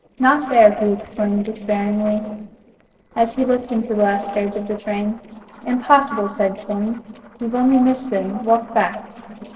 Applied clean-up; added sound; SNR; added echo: neural separator model SepFormer DNS4.